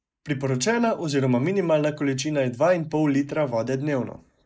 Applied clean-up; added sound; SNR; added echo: neural mask model Resemble Enhance denoiser.